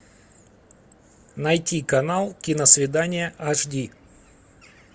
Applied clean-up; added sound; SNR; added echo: none; none; none; none.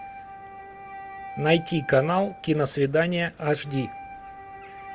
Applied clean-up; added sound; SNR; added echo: none; Wind instrument, woodwind instrument; 17 dB; none.